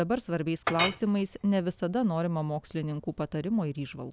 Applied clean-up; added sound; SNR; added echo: none; Chink, clink; 6 dB; none.